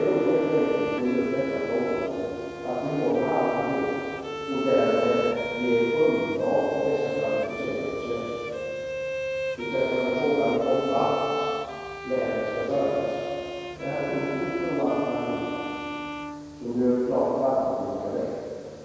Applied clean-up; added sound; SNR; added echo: none; Bowed string instrument; 8 dB; reverberation time 2.2 s.